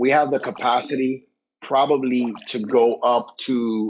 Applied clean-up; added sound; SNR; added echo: classical method log-MMSE.